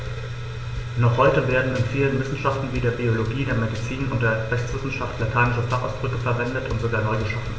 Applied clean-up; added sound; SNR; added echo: none; Drum / Drum kit; 18 dB; reverberation time 1.5 s.